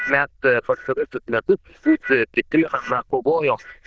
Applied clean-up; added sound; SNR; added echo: neural diffusion model UNIVERSE++.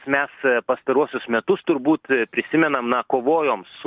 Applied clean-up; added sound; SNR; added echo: none; none; none; none.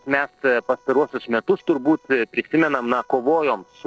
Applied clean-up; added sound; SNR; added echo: neural separator model SepFormer DNS4.